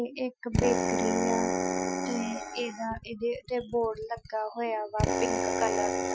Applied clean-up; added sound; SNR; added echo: classical method Wiener filter.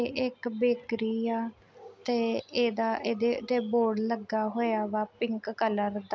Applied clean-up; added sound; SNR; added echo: none; none; none; none.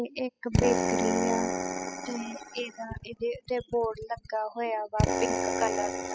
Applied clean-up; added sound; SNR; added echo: classical method spectral subtraction.